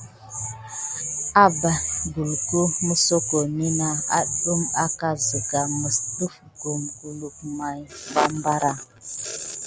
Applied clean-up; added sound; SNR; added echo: none; none; none; none.